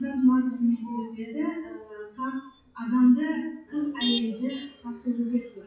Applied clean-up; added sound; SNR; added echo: classical method WPE with log-MMSE.